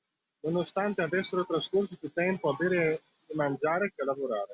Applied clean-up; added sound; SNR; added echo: none; none; none; none.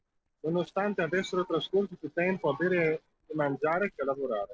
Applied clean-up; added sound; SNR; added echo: neural separator model SepFormer DNS4.